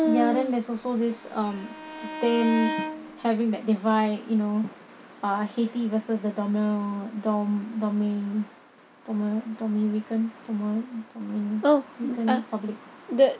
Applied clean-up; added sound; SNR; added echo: none; Bowed string instrument; 9 dB; none.